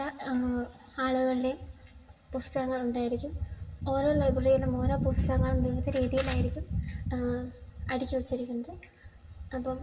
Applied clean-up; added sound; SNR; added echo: none; none; none; reverberation time 0.7 s.